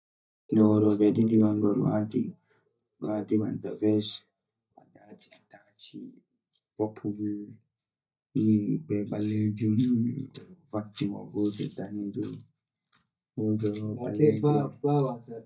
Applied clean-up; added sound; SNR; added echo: neural mask model DeepFilterNet 3.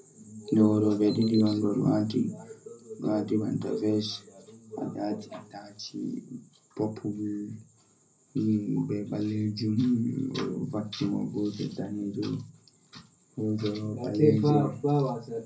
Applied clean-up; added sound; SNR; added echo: none; Alarm; 18 dB; reverberation time 0.4 s.